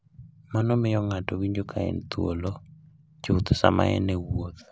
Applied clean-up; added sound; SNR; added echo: none; none; none; none.